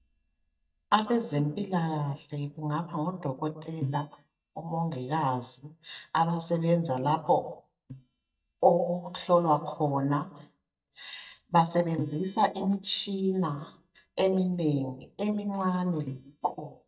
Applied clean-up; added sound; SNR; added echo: neural mask model DeepFilterNet 3.